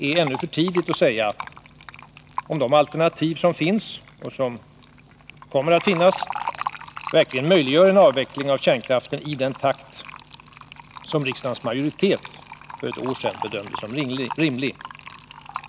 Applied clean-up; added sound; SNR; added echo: none; Fill (with liquid); 14 dB; none.